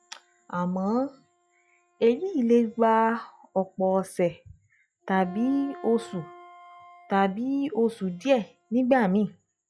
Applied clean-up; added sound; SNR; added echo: classical method log-MMSE.